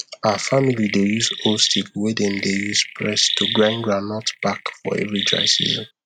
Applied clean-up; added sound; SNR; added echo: neural mask model RNNoise.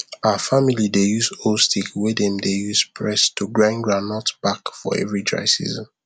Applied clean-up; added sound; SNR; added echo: none; none; none; none.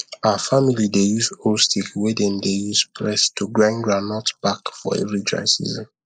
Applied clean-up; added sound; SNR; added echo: neural mask model Resemble Enhance denoiser.